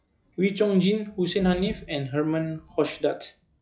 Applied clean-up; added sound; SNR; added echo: classical method log-MMSE.